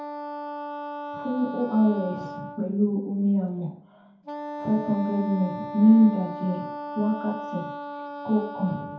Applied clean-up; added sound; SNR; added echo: none; Wind instrument, woodwind instrument; 10 dB; reverberation time 0.6 s.